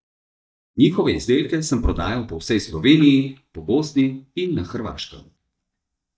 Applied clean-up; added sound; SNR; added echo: neural mask model DeepFilterNet 3.